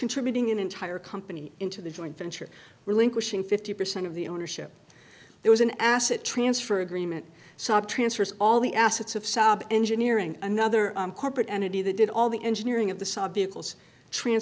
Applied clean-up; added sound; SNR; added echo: none; none; none; none.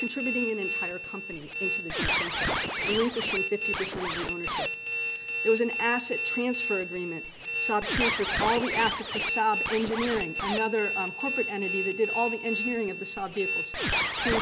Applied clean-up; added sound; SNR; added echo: none; Squeak; -2 dB; none.